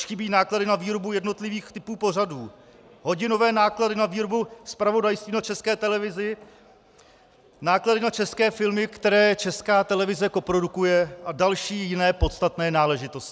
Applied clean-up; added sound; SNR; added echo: none; none; none; none.